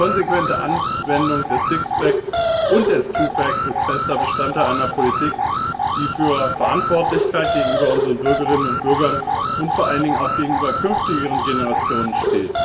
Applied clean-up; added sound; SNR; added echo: none; Alarm; -1 dB; reverberation time 1.7 s.